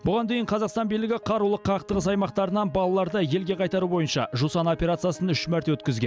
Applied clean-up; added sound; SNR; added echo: none; Bowed string instrument; 17 dB; none.